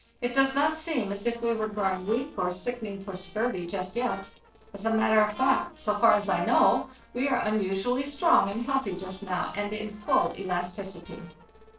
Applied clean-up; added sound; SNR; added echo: neural separator model SepFormer DNS4.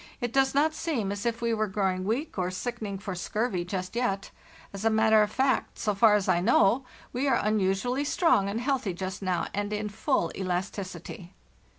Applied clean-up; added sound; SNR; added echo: none; none; none; none.